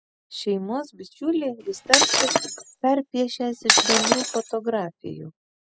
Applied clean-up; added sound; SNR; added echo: classical method spectral subtraction.